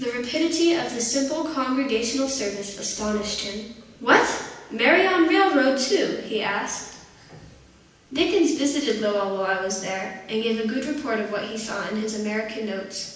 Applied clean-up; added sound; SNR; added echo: none; none; none; reverberation time 0.9 s.